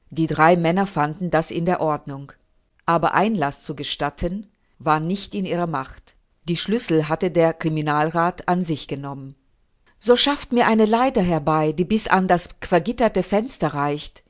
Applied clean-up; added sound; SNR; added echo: none; none; none; none.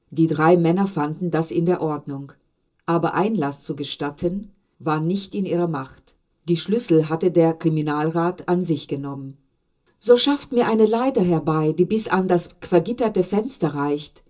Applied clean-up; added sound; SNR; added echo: none; none; none; reverberation time 0.2 s.